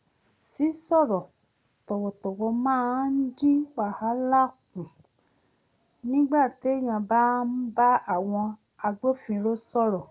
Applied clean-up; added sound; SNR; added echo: none; none; none; none.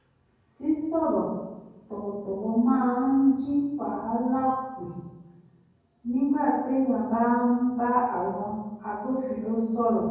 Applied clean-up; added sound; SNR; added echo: none; none; none; reverberation time 1.3 s.